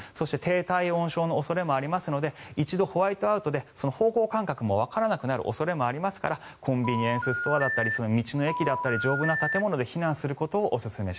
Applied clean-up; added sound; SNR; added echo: none; Telephone; 3 dB; none.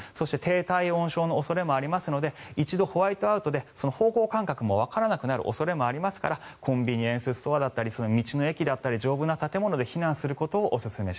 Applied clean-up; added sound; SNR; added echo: neural mask model Resemble Enhance denoiser.